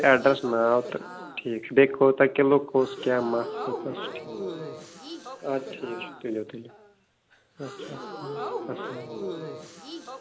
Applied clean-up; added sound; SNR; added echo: none; Crowd / Gasp; 11 dB; none.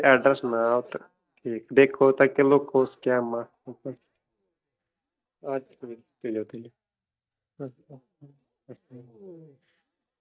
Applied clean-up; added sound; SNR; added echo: neural mask model DeepFilterNet 3.